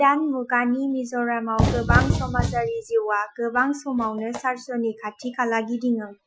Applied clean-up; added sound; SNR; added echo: classical method Wiener filter.